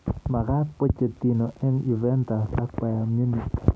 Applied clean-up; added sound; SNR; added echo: none; none; none; none.